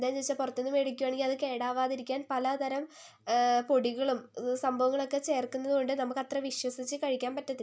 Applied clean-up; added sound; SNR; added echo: none; none; none; none.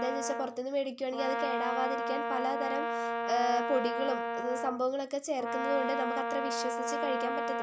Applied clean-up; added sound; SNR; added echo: none; Brass instrument; 0 dB; none.